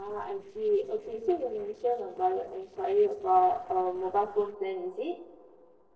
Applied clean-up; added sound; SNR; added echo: neural separator model SepFormer DNS4.